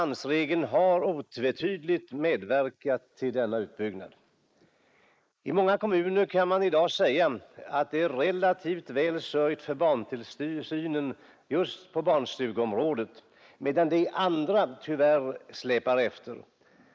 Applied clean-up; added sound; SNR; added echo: neural mask model Resemble Enhance denoiser.